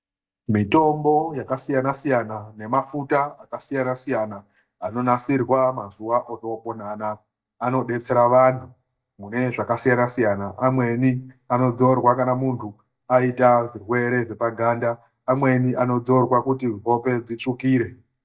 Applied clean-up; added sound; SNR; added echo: neural mask model DeepFilterNet 3.